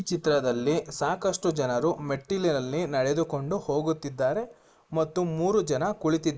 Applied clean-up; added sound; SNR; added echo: neural mask model Resemble Enhance denoiser.